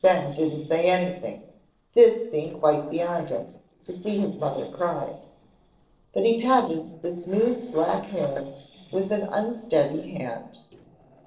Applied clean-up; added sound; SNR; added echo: neural separator model SepFormer DNS4.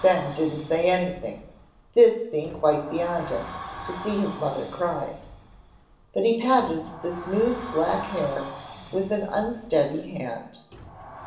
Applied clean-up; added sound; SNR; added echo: none; Sliding door; 15 dB; reverberation time 0.6 s.